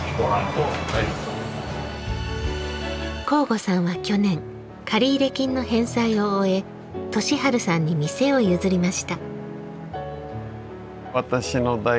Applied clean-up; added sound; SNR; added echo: none; none; none; none.